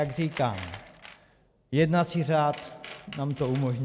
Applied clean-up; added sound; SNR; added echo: none; Tools; 18 dB; none.